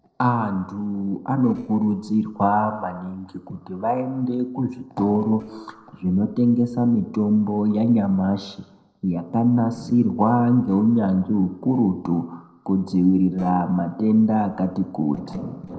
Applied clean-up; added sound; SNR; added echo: neural separator model SepFormer DNS4.